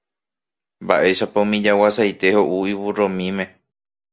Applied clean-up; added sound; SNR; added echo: none; none; none; none.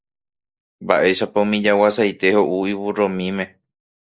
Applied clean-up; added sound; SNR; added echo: neural mask model Resemble Enhance denoiser.